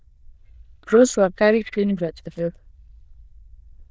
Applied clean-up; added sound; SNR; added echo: neural diffusion model UNIVERSE++.